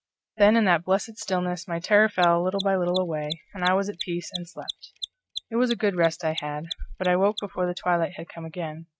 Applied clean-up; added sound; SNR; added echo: neural mask model RNNoise.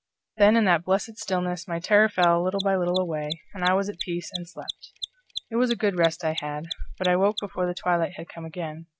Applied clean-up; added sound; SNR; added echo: none; Mechanisms; 15 dB; none.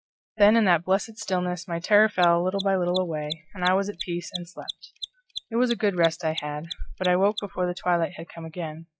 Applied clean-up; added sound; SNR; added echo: classical method log-MMSE.